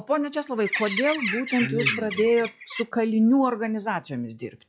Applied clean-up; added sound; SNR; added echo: classical method log-MMSE.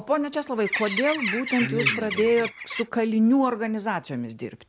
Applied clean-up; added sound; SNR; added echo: none; Bird; 5 dB; none.